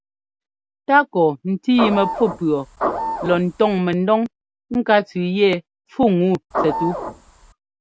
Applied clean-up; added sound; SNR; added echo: none; Printer / Engine; 5 dB; none.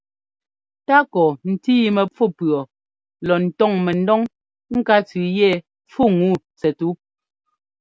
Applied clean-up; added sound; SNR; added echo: none; none; none; none.